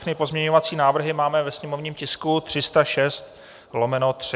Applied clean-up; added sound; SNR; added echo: none; none; none; none.